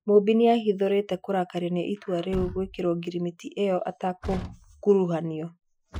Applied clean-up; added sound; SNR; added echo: classical method Wiener filter.